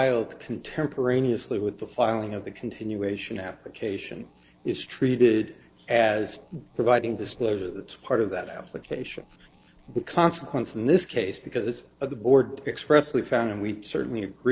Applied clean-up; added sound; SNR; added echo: neural separator model SepFormer DNS4.